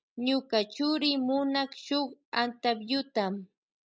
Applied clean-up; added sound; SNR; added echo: none; none; none; none.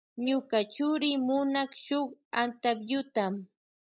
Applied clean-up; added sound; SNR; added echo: neural mask model DeepFilterNet 3.